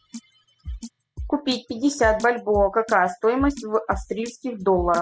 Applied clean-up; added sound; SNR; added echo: classical method spectral subtraction.